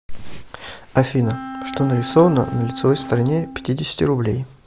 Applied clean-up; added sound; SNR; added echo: none; Wind instrument, woodwind instrument; 13 dB; none.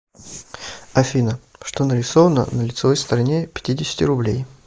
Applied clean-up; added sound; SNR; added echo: neural mask model Resemble Enhance denoiser.